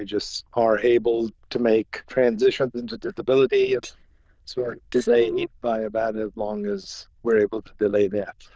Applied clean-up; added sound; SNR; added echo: neural diffusion model UNIVERSE++.